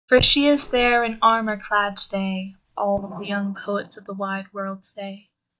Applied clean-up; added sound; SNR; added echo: neural mask model DeepFilterNet 3.